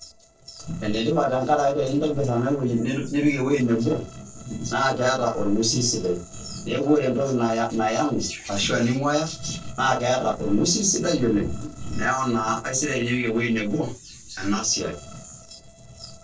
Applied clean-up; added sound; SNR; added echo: neural separator model SepFormer DNS4.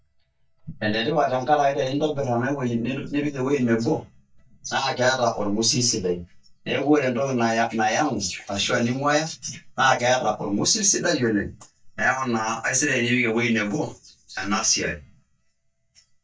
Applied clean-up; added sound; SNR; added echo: neural mask model DeepFilterNet 3.